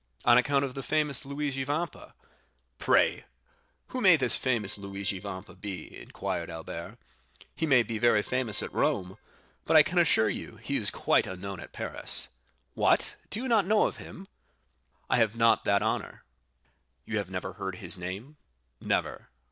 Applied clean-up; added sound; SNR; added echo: neural separator model SepFormer DNS4.